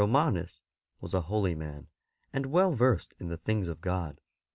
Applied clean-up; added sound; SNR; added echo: none; none; none; none.